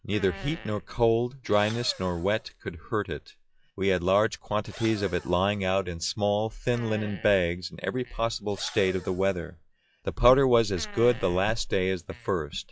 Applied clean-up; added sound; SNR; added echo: classical method log-MMSE.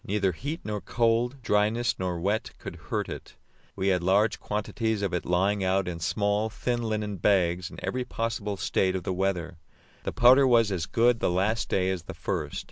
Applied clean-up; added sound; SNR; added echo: none; none; none; none.